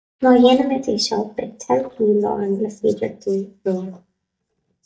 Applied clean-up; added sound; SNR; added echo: neural mask model DeepFilterNet 3.